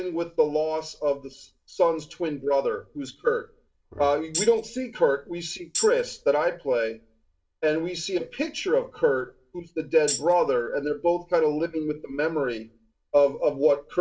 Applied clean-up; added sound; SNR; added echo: none; Tambourine; 6 dB; reverberation time 0.2 s.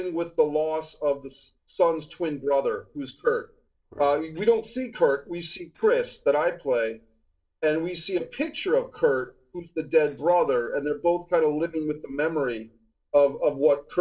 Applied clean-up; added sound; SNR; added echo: neural separator model SepFormer DNS4.